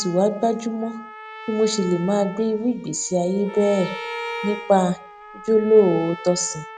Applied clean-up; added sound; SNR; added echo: none; Trumpet + Bowed string instrument; 14 dB; none.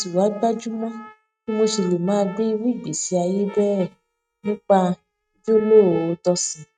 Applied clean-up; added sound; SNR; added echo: neural mask model RNNoise.